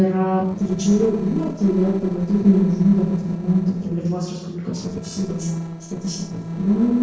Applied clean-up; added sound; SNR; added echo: neural separator model SepFormer DNS4.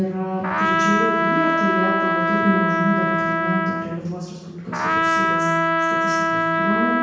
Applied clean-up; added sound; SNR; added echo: none; Trumpet; -4 dB; reverberation time 0.9 s.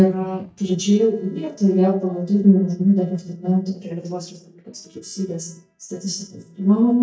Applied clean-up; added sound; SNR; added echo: neural mask model DeepFilterNet 3.